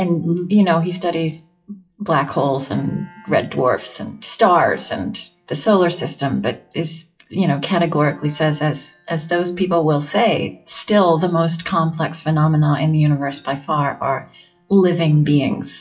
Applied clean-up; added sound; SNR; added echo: classical method WPE with log-MMSE.